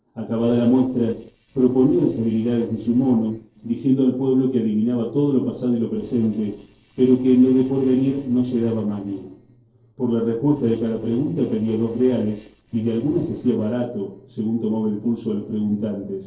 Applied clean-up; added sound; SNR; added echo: neural separator model SepFormer DNS4.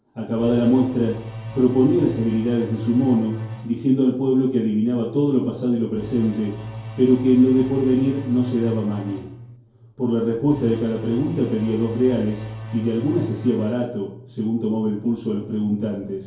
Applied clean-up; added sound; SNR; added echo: none; Engine / Domestic sounds, home sounds; 12 dB; reverberation time 2.4 s.